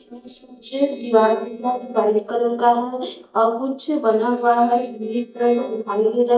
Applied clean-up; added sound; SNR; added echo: neural mask model DeepFilterNet 3.